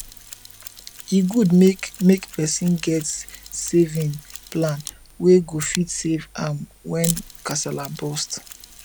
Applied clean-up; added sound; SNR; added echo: none; Mechanisms; 16 dB; none.